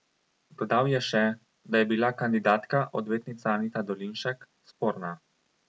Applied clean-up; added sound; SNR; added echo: none; none; none; none.